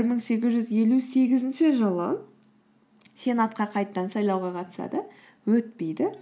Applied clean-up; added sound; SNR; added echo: none; none; none; none.